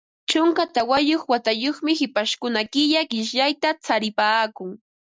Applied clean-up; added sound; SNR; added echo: none; none; none; none.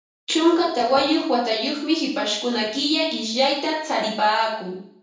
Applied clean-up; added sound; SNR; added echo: none; none; none; reverberation time 0.7 s.